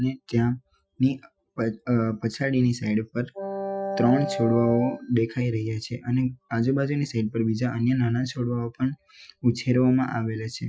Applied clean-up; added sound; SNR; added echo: classical method Wiener filter.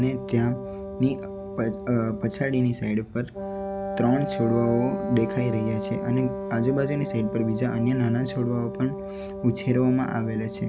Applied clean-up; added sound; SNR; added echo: none; Wind instrument, woodwind instrument; 8 dB; none.